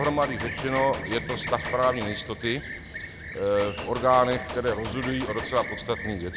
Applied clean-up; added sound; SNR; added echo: none; Gunshot, gunfire + Fixed-wing aircraft, airplane; 8 dB; none.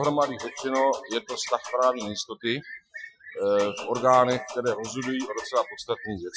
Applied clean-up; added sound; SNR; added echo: classical method Wiener filter.